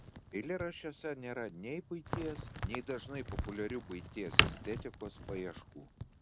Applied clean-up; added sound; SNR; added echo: none; Crack; -3 dB; none.